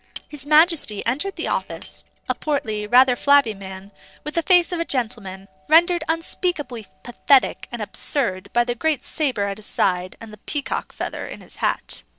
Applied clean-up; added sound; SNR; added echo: neural separator model SepFormer DNS4.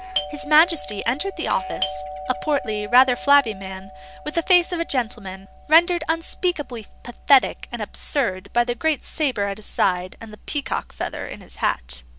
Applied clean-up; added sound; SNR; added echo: none; Doorbell; 13 dB; none.